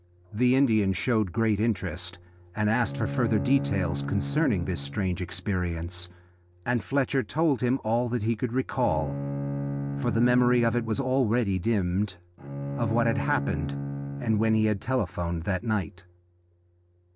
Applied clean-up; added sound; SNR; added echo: none; Bowed string instrument; 6 dB; none.